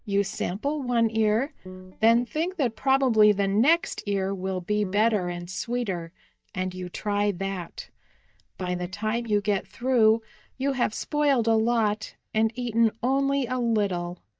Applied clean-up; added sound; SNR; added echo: neural mask model DeepFilterNet 3.